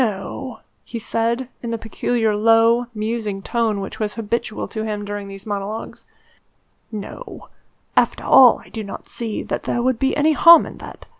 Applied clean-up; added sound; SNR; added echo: none; none; none; none.